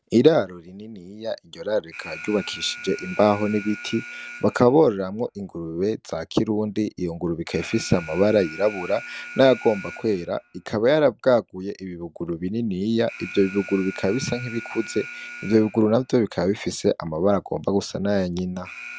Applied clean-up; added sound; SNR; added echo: none; Alarm; 18 dB; none.